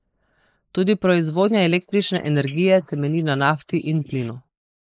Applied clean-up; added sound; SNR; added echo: neural mask model Resemble Enhance denoiser.